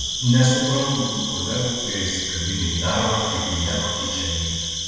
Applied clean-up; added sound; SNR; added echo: none; Cricket; 4 dB; reverberation time 1.9 s.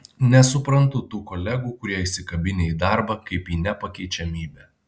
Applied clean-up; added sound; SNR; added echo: none; none; none; none.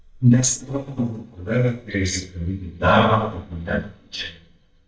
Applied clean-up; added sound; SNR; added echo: neural mask model DeepFilterNet 3.